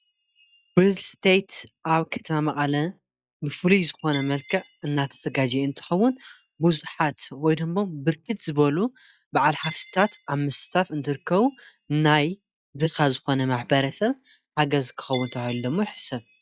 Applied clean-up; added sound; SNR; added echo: classical method log-MMSE.